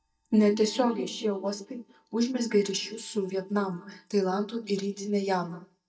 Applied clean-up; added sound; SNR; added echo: neural mask model DeepFilterNet 3.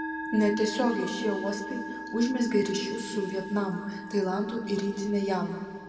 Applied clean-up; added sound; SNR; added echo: none; Musical instrument; 9 dB; reverberation time 1.9 s.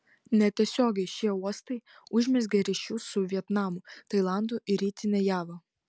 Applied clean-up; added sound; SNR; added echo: none; none; none; none.